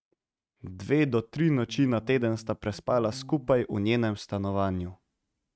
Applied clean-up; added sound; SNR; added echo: neural mask model RNNoise.